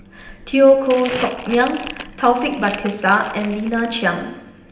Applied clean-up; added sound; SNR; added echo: none; Crumpling, crinkling; 15 dB; reverberation time 0.8 s.